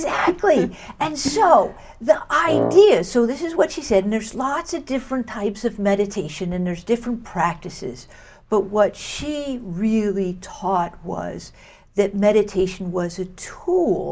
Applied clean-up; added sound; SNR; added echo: none; Wind instrument, woodwind instrument; 3 dB; none.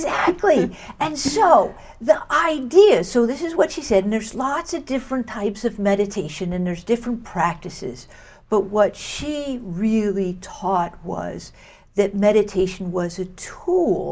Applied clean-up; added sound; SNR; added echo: none; none; none; none.